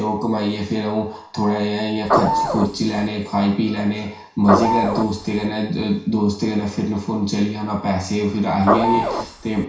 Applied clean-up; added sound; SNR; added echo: none; Printer / Engine; 0 dB; reverberation time 0.6 s.